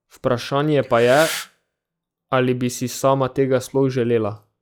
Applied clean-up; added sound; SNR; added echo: classical method log-MMSE.